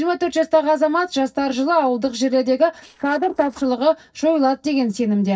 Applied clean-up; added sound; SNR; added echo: neural separator model SepFormer DNS4.